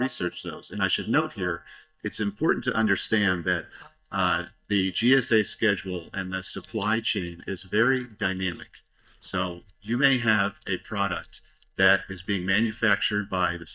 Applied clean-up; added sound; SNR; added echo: neural mask model DeepFilterNet 3.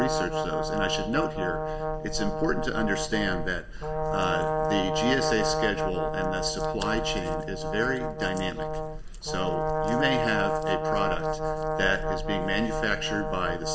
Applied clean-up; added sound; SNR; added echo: none; Brass instrument; 0 dB; reverberation time 0.3 s.